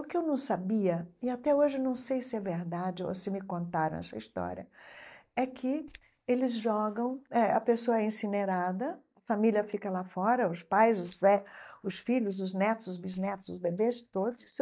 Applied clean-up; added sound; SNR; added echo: neural mask model DeepFilterNet 3.